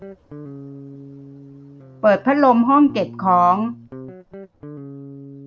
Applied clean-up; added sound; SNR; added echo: none; Guitar; 17 dB; none.